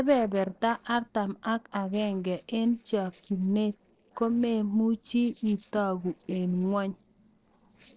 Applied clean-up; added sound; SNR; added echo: neural separator model SepFormer DNS4.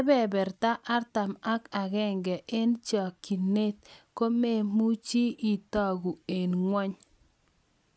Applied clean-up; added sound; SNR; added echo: none; none; none; none.